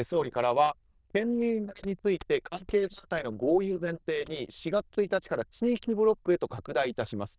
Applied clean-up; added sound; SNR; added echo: neural diffusion model UNIVERSE++.